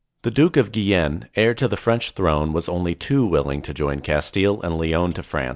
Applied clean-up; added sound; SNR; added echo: none; none; none; none.